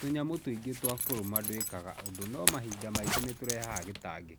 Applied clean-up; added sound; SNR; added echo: none; Zipper (clothing); 0 dB; none.